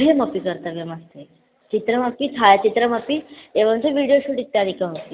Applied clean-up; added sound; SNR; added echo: none; none; none; none.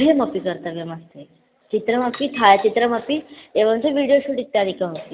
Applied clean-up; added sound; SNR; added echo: none; Coin (dropping); 19 dB; none.